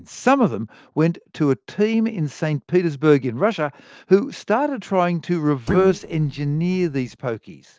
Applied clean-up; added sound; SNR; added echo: neural separator model SepFormer DNS4.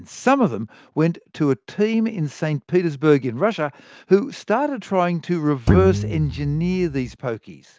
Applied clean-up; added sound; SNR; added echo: none; Guitar; 1 dB; none.